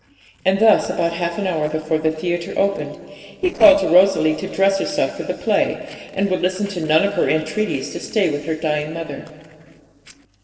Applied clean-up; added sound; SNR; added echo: neural separator model SepFormer DNS4.